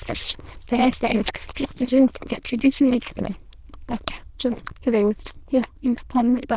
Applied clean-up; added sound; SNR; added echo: neural diffusion model UNIVERSE++.